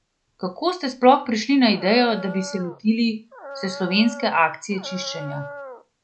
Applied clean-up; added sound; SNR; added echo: none; Dog; 14 dB; none.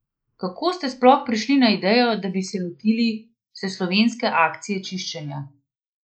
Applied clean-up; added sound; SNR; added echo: neural mask model Resemble Enhance denoiser.